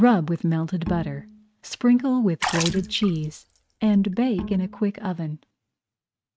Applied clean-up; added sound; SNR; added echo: neural mask model RNNoise.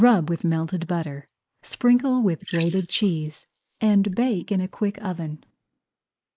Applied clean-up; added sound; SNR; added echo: neural mask model Resemble Enhance denoiser.